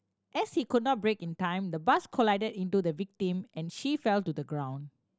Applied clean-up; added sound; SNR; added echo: none; none; none; none.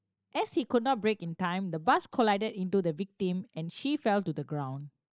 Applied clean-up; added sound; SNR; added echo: neural mask model Resemble Enhance denoiser.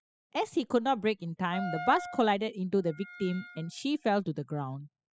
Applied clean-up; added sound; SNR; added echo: classical method spectral subtraction.